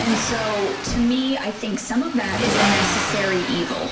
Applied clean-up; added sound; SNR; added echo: none; Accelerating, revving, vroom; 2 dB; reverberation time 0.5 s.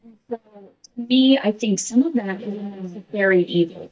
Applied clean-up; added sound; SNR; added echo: neural mask model DeepFilterNet 3.